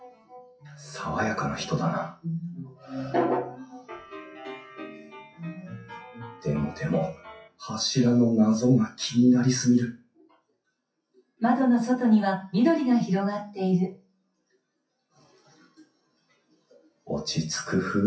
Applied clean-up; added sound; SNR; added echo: classical method WPE with log-MMSE.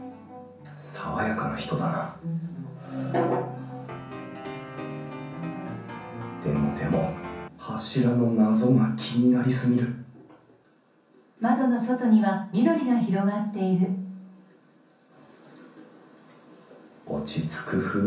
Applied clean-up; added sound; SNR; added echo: none; Piano; 11 dB; reverberation time 0.6 s.